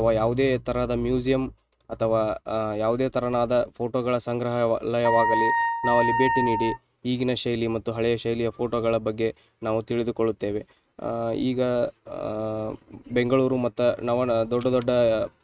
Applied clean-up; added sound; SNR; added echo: neural mask model RNNoise.